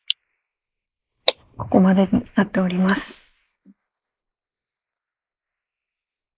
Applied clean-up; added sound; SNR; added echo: neural mask model Resemble Enhance denoiser.